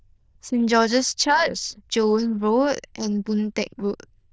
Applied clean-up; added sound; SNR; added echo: neural diffusion model UNIVERSE++.